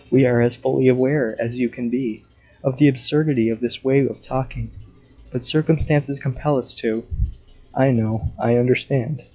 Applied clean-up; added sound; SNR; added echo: classical method log-MMSE.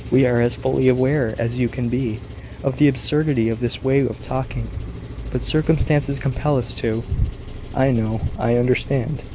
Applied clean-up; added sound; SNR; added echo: none; Engine + Idling / Engine starting / Motor vehicle (road); 12 dB; none.